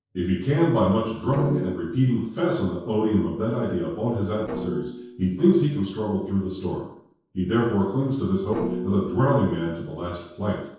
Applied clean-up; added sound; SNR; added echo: neural separator model SepFormer DNS4.